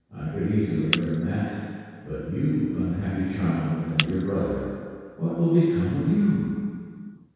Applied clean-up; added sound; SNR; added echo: none; Shatter; 13 dB; reverberation time 2.0 s.